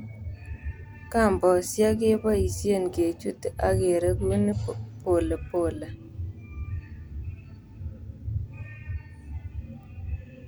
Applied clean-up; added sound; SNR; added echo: none; none; none; none.